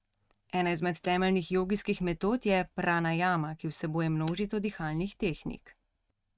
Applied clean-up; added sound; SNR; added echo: neural mask model RNNoise.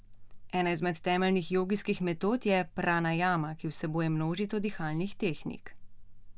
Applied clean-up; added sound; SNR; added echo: none; none; none; none.